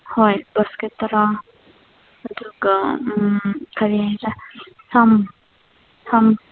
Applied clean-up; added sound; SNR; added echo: none; none; none; none.